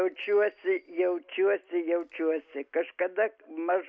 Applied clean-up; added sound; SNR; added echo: none; none; none; none.